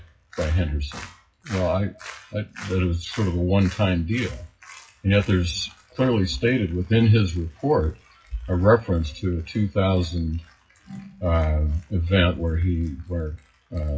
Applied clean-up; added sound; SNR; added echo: classical method WPE with log-MMSE.